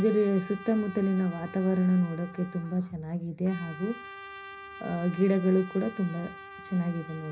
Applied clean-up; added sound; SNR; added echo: none; Trumpet; 16 dB; reverberation time 0.5 s.